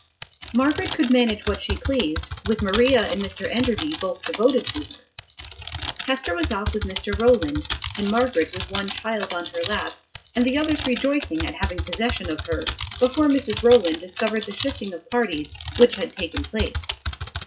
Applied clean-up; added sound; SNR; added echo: classical method WPE with log-MMSE.